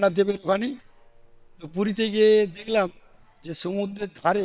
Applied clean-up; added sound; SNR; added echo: neural separator model SepFormer WHAM!.